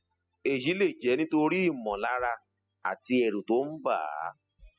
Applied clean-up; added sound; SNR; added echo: classical method spectral subtraction.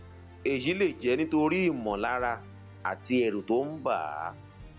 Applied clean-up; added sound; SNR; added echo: none; Musical instrument; 19 dB; none.